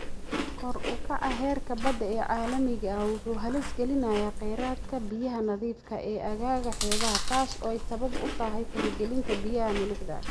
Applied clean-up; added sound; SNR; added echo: none; Chewing, mastication; 1 dB; none.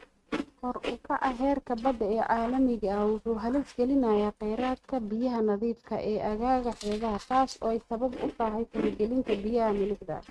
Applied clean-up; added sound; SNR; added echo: neural mask model RNNoise.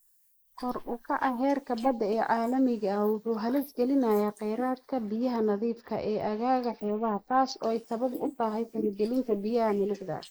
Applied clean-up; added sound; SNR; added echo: neural mask model Resemble Enhance denoiser.